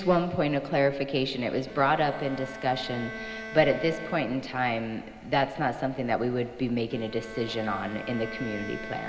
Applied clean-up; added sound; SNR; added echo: none; Bowed string instrument; 15 dB; none.